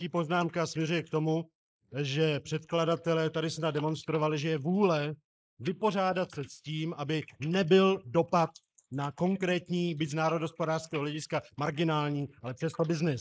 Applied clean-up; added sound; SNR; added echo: neural mask model Resemble Enhance denoiser.